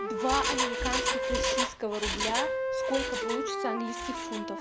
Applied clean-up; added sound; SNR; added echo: none; Wind instrument, woodwind instrument + Engine; -3 dB; none.